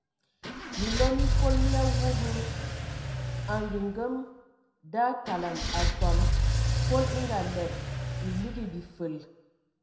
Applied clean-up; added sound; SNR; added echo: none; Engine / Car; -4 dB; reverberation time 0.7 s.